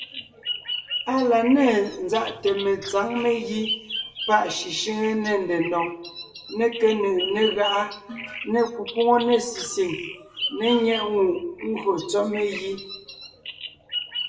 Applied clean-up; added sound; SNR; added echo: none; Bird vocalization, bird call, bird song; 11 dB; reverberation time 0.8 s.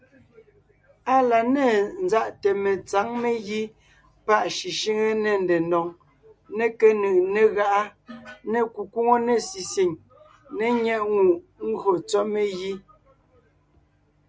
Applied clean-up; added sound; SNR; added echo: none; none; none; none.